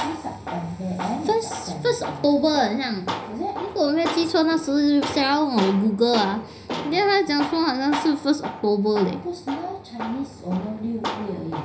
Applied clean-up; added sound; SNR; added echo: none; Tools; 10 dB; reverberation time 0.5 s.